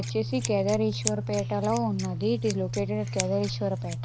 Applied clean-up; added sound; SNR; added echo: none; Scissors; 4 dB; none.